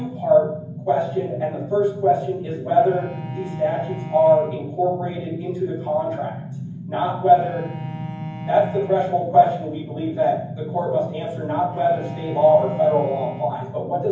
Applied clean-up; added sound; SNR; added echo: none; Bowed string instrument; 18 dB; reverberation time 0.9 s.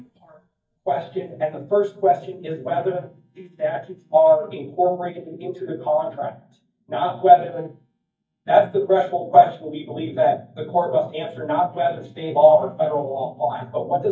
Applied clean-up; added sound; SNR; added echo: neural mask model DeepFilterNet 3.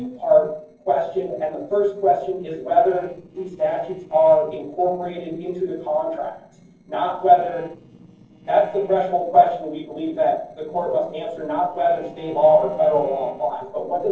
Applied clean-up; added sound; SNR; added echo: neural separator model SepFormer DNS4.